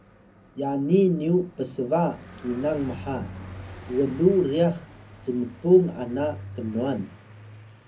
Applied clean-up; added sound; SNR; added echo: none; Car passing by; 17 dB; reverberation time 0.4 s.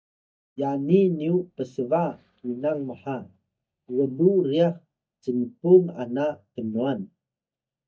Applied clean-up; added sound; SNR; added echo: neural mask model DeepFilterNet 3.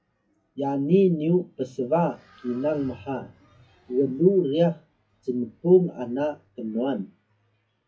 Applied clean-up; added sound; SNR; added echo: classical method WPE with log-MMSE.